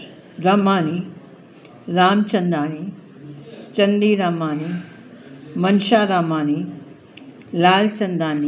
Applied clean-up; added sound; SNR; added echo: none; none; none; none.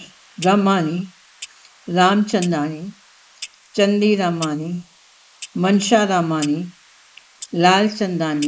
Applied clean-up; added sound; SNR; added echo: neural mask model Resemble Enhance denoiser.